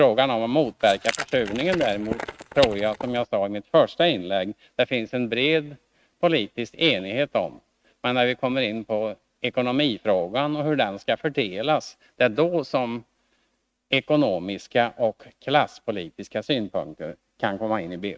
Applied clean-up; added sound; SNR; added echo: neural mask model RNNoise.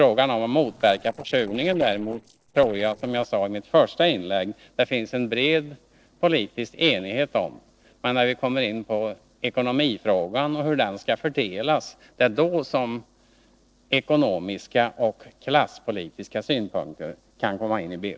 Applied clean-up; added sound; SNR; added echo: neural separator model SepFormer DNS4.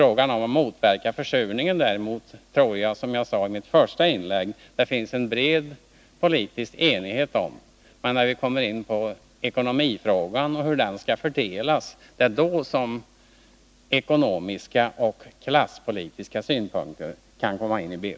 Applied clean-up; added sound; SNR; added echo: none; none; none; none.